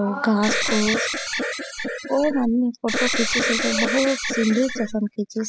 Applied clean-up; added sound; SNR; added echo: classical method spectral subtraction.